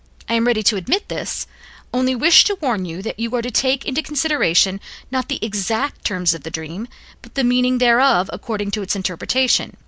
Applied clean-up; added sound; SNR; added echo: none; none; none; none.